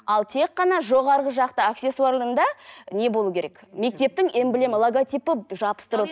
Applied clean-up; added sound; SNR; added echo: none; none; none; none.